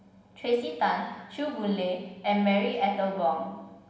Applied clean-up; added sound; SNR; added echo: none; none; none; reverberation time 1.2 s.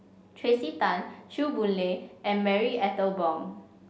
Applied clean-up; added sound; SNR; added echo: none; none; none; none.